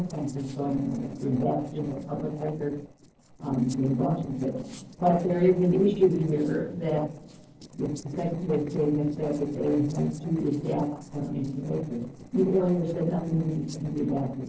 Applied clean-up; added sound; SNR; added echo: neural separator model SepFormer DNS4.